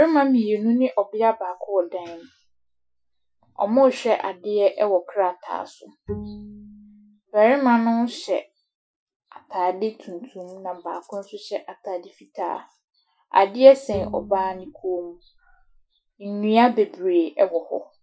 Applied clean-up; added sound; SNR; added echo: classical method Wiener filter.